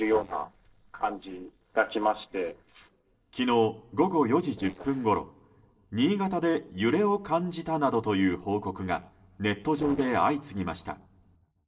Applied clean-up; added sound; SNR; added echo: neural separator model SepFormer DNS4.